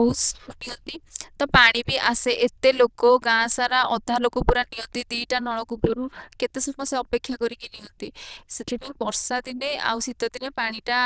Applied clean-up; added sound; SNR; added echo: neural diffusion model UNIVERSE++.